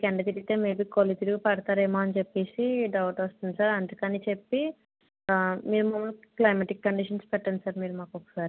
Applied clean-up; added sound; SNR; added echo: none; none; none; none.